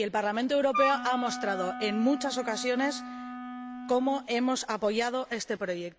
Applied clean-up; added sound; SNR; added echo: none; Wind instrument, woodwind instrument; 7 dB; none.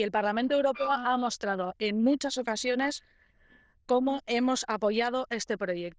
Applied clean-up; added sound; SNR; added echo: neural diffusion model UNIVERSE++.